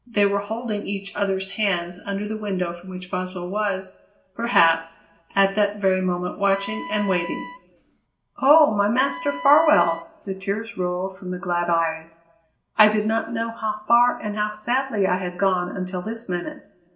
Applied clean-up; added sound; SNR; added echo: none; Wind instrument, woodwind instrument; 13 dB; reverberation time 0.5 s.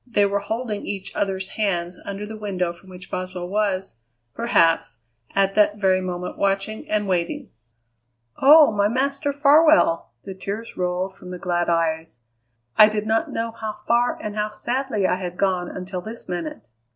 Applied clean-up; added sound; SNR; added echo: none; none; none; none.